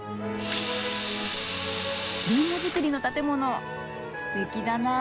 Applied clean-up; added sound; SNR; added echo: none; Sink (filling or washing) / Water tap, faucet; -1 dB; none.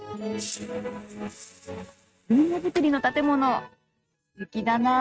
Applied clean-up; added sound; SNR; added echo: neural mask model RNNoise.